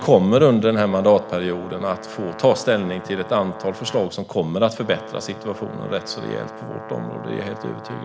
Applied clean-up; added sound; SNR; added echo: none; Brass instrument; 15 dB; none.